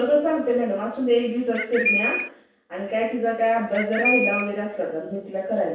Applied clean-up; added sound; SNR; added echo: none; Bird; 0 dB; reverberation time 0.7 s.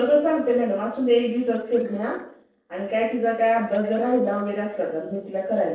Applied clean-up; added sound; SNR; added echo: neural separator model SepFormer DNS4.